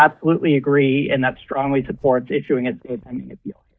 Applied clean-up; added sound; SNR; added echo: neural mask model DeepFilterNet 3.